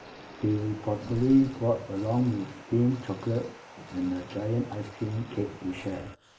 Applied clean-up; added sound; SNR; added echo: neural mask model Resemble Enhance denoiser.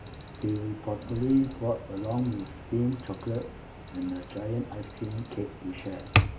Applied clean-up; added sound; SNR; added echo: none; Alarm; 0 dB; none.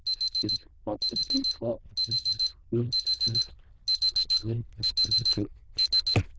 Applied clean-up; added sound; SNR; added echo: neural diffusion model UNIVERSE++.